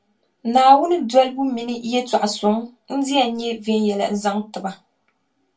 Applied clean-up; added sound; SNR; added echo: none; none; none; reverberation time 0.2 s.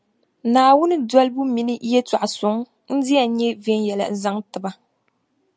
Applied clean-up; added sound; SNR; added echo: none; none; none; none.